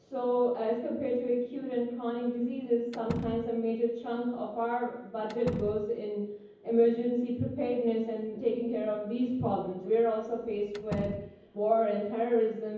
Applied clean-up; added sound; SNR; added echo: none; Slam; 12 dB; reverberation time 0.9 s.